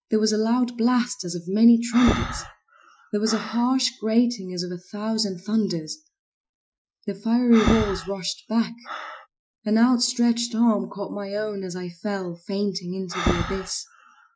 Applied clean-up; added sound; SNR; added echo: classical method Wiener filter.